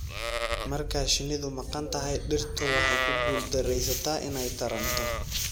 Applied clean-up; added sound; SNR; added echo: none; Livestock, farm animals, working animals; 0 dB; none.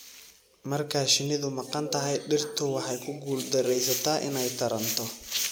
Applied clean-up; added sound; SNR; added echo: none; none; none; none.